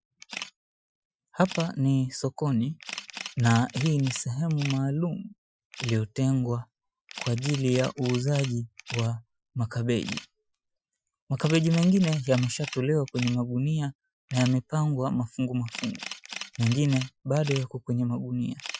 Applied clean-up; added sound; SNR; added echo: classical method Wiener filter.